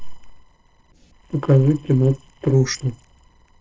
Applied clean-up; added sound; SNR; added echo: neural separator model SepFormer DNS4.